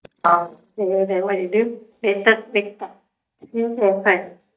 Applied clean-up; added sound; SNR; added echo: neural mask model DeepFilterNet 3.